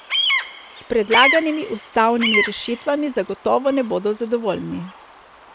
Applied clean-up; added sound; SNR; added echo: none; Bird vocalization, bird call, bird song; 4 dB; none.